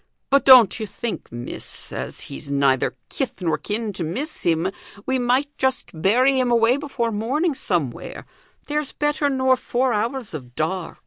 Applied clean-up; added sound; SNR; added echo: none; none; none; none.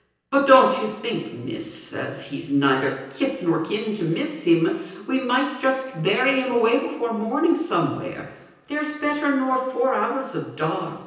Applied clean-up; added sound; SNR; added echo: none; none; none; reverberation time 0.9 s.